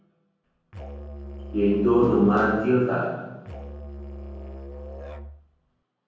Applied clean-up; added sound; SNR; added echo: none; Musical instrument; 13 dB; reverberation time 1.3 s.